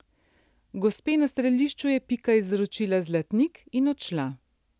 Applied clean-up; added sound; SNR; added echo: none; none; none; none.